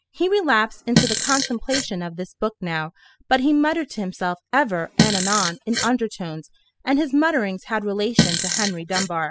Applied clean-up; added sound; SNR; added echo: classical method spectral subtraction.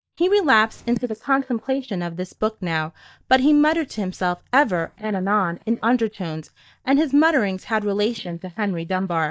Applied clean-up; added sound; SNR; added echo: neural mask model DeepFilterNet 3.